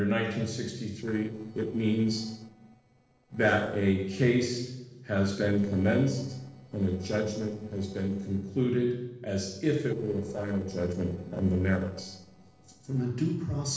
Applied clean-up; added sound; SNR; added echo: neural separator model SepFormer DNS4.